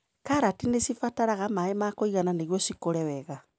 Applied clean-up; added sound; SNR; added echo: none; none; none; none.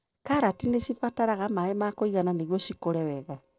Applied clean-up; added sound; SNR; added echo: neural separator model SepFormer DNS4.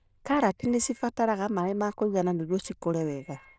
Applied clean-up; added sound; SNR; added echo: neural diffusion model UNIVERSE++.